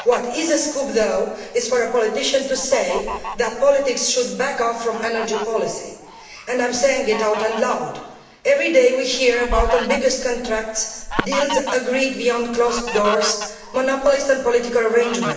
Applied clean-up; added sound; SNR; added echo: none; Fowl; 11 dB; reverberation time 1.1 s.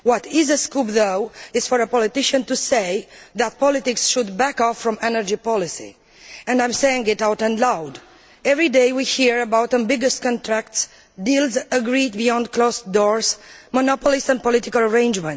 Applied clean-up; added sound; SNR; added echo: none; none; none; none.